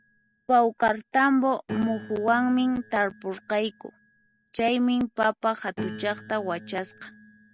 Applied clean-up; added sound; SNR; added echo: none; Piano; 16 dB; none.